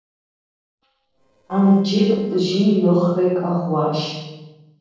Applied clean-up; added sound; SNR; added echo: neural separator model SepFormer DNS4.